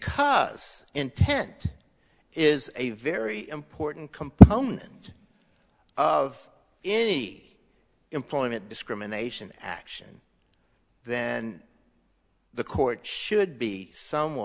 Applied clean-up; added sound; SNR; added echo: none; none; none; none.